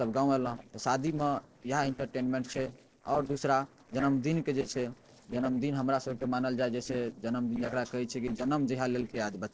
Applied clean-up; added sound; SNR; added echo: neural separator model SepFormer DNS4.